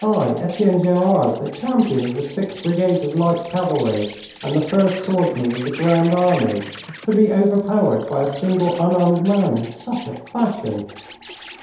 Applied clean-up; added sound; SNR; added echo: none; Insect; 18 dB; reverberation time 0.8 s.